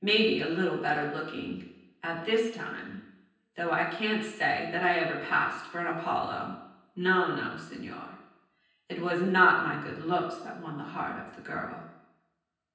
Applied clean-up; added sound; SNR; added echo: none; none; none; reverberation time 0.9 s.